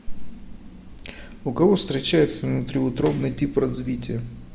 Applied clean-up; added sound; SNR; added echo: none; none; none; none.